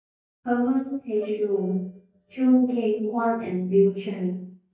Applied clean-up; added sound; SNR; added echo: neural mask model DeepFilterNet 3.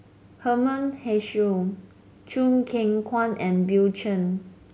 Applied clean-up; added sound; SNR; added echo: none; none; none; none.